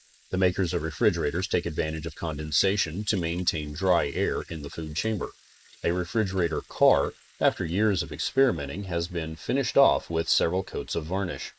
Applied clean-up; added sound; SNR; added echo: neural mask model Resemble Enhance denoiser.